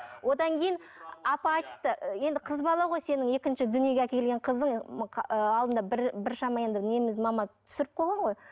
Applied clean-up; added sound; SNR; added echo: none; none; none; none.